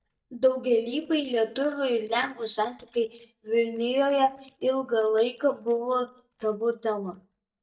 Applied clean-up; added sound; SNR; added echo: neural mask model DeepFilterNet 3.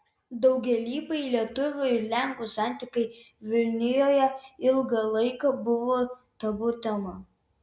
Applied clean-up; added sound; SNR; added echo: none; none; none; none.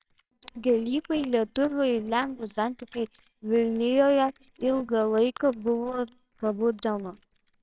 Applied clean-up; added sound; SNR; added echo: neural separator model SepFormer WHAMR!.